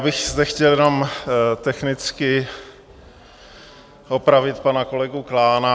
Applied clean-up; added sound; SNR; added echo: none; none; none; none.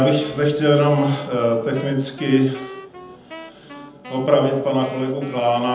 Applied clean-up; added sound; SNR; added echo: none; Wind instrument, woodwind instrument; 19 dB; reverberation time 0.8 s.